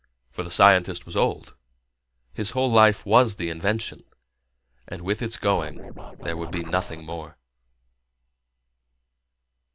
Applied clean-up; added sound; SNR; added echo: none; Scratching (performance technique); 9 dB; none.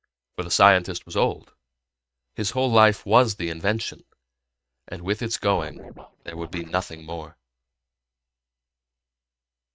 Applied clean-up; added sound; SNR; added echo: neural mask model RNNoise.